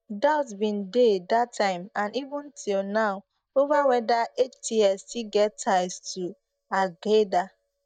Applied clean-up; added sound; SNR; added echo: neural mask model DeepFilterNet 3.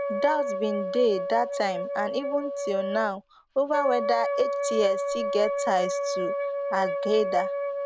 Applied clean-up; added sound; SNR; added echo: none; Wind instrument, woodwind instrument; 1 dB; none.